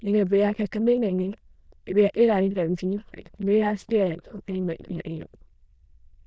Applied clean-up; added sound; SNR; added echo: neural diffusion model UNIVERSE++.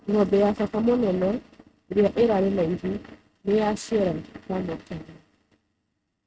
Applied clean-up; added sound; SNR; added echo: neural mask model RNNoise.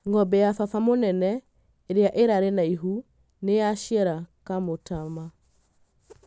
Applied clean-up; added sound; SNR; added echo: none; none; none; none.